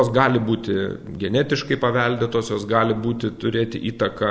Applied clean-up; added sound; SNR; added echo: none; none; none; none.